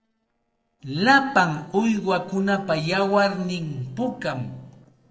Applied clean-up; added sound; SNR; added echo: neural separator model SepFormer DNS4.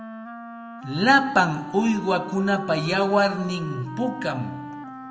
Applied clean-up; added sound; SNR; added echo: none; Wind instrument, woodwind instrument; 12 dB; reverberation time 1.5 s.